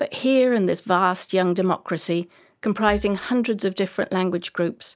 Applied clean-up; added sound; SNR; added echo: neural mask model DeepFilterNet 3.